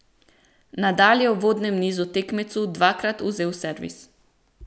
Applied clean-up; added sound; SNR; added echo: none; none; none; none.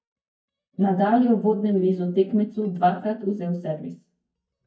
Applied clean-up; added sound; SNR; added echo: neural mask model DeepFilterNet 3.